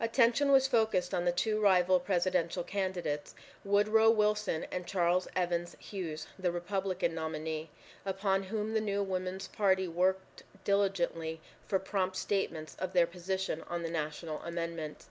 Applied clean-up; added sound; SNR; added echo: none; none; none; none.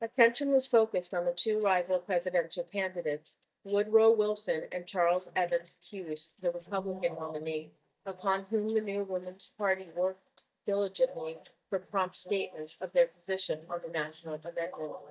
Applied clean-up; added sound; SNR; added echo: neural mask model DeepFilterNet 3.